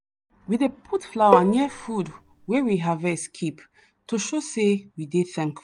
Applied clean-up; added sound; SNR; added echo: none; Bowed string instrument; 2 dB; none.